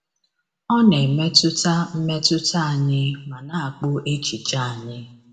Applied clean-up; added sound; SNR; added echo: none; none; none; reverberation time 0.8 s.